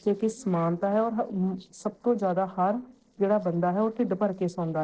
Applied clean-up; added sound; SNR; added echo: neural separator model SepFormer DNS4.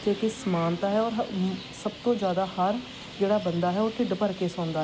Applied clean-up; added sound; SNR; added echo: none; Traffic noise, roadway noise; 16 dB; none.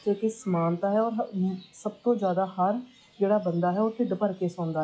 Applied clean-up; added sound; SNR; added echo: classical method log-MMSE.